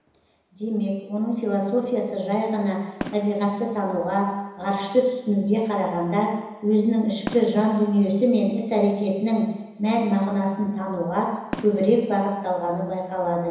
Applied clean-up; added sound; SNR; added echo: none; Fireworks; 20 dB; reverberation time 1.0 s.